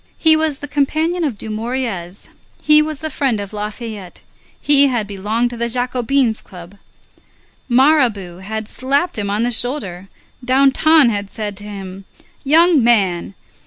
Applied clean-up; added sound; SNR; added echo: none; none; none; none.